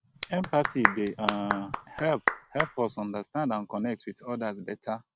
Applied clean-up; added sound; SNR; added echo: none; Clapping; 2 dB; none.